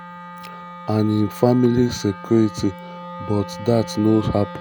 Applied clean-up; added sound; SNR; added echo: none; Wind instrument, woodwind instrument; 14 dB; none.